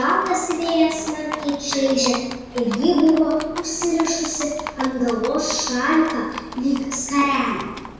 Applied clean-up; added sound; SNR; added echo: none; Livestock, farm animals, working animals; 12 dB; reverberation time 1.0 s.